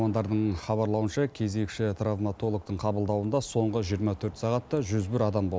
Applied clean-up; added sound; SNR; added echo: none; none; none; none.